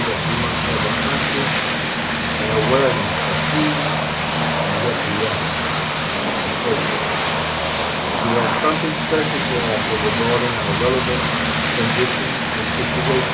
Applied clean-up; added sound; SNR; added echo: none; Vehicle; -5 dB; none.